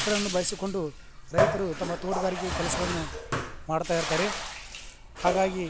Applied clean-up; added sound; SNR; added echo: none; Bathtub (filling or washing); 1 dB; none.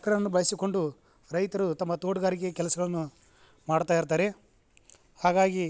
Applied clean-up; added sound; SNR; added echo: none; none; none; none.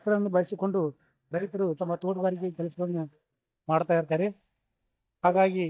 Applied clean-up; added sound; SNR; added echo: neural mask model DeepFilterNet 3.